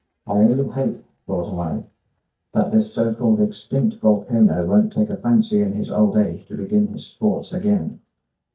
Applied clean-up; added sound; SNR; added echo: neural mask model DeepFilterNet 3.